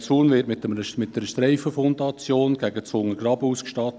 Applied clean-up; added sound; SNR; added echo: none; none; none; none.